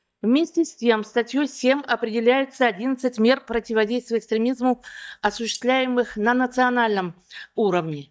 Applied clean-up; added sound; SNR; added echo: neural mask model DeepFilterNet 3.